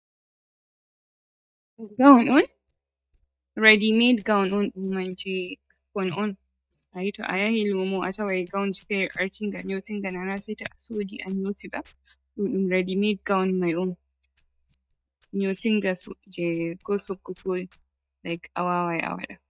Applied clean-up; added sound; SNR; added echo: neural mask model DeepFilterNet 3.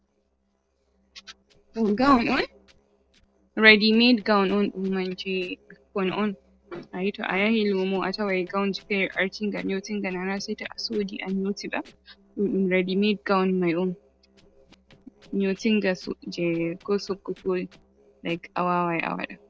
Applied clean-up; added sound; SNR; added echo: neural separator model SepFormer DNS4.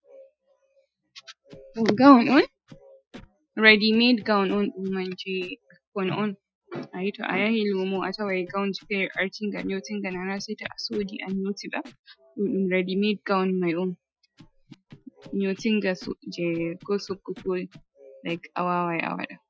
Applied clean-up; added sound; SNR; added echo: classical method Wiener filter.